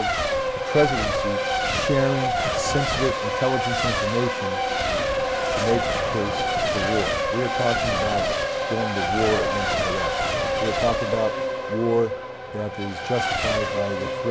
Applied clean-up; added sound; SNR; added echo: none; Race car, auto racing / Accelerating, revving, vroom / Mechanisms; -3 dB; none.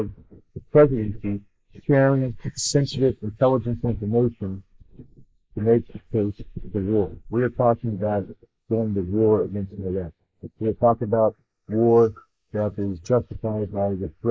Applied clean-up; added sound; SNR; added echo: neural mask model Resemble Enhance denoiser.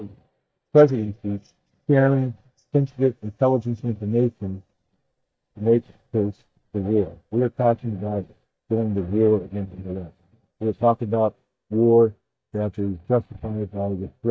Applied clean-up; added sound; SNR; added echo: neural mask model DeepFilterNet 3.